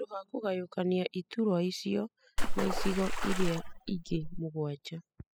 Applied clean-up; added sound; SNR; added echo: classical method spectral subtraction.